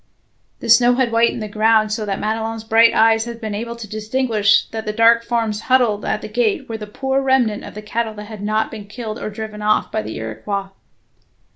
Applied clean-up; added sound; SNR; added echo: none; none; none; none.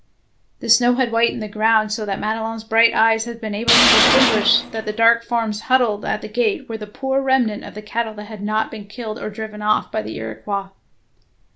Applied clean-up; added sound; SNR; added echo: none; Tools; -3 dB; none.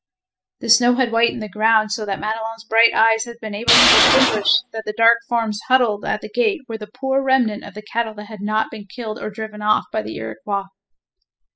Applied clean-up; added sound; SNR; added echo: classical method spectral subtraction.